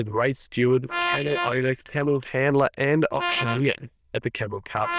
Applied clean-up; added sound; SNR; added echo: neural diffusion model UNIVERSE++.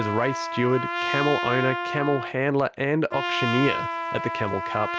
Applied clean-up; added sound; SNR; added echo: none; Trumpet; 4 dB; none.